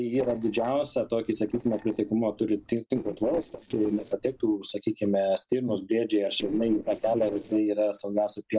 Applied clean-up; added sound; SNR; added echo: neural separator model SepFormer DNS4.